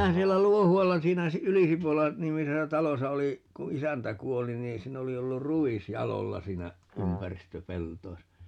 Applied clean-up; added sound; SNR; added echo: none; Brass instrument; 15 dB; none.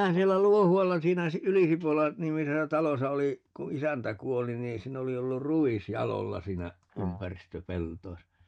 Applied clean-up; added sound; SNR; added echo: neural mask model DeepFilterNet 3.